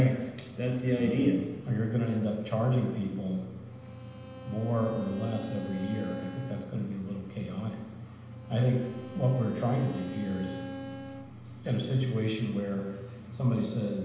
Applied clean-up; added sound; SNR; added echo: none; Bowed string instrument; 13 dB; reverberation time 1.0 s.